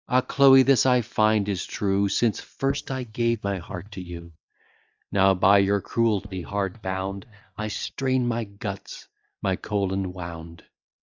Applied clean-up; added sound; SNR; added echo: neural mask model DeepFilterNet 3.